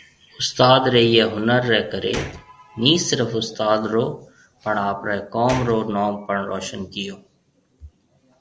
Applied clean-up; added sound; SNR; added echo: none; Gunshot, gunfire; 16 dB; none.